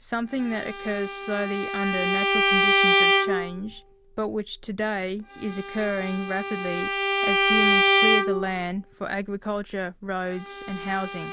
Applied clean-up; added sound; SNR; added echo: none; Bowed string instrument; -4 dB; none.